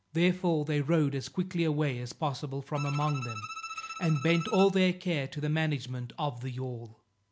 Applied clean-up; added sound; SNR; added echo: none; Bowed string instrument; 12 dB; none.